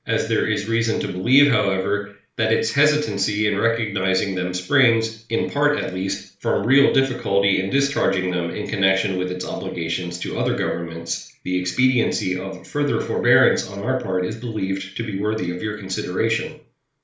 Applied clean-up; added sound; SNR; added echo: none; none; none; reverberation time 0.4 s.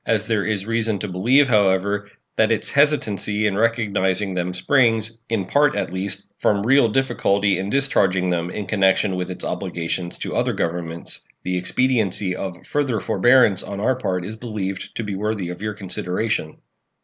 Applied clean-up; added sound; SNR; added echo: none; none; none; none.